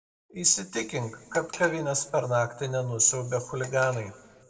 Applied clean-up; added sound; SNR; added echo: neural separator model SepFormer DNS4.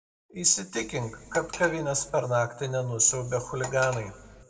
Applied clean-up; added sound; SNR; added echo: none; Cutlery, silverware; 14 dB; reverberation time 1.4 s.